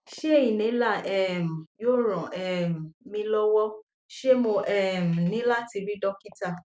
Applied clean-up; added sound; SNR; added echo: none; none; none; none.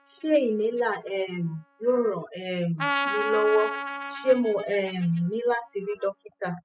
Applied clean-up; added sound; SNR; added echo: classical method spectral subtraction.